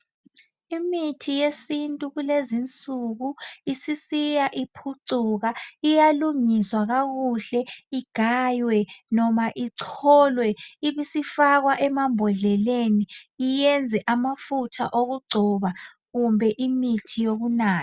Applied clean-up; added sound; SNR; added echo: none; none; none; none.